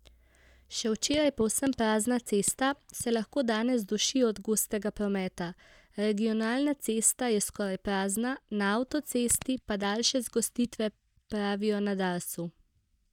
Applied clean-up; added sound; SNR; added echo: neural mask model DeepFilterNet 3.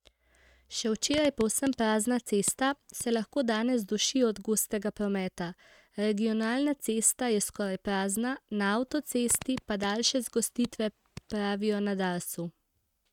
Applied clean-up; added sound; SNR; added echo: neural mask model RNNoise.